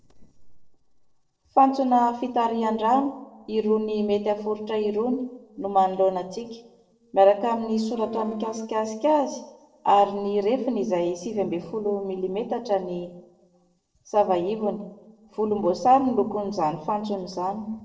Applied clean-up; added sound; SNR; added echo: neural separator model SepFormer DNS4.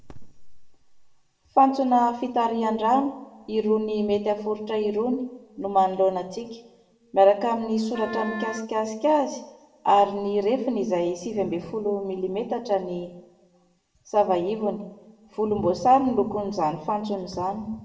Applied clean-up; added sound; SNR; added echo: none; Wind instrument, woodwind instrument; 13 dB; reverberation time 0.7 s.